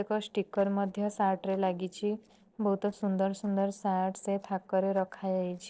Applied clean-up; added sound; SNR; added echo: neural separator model SepFormer DNS4.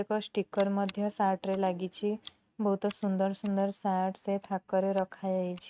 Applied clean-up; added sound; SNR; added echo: neural mask model RNNoise.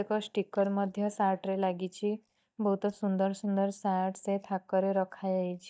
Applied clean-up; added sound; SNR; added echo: neural mask model DeepFilterNet 3.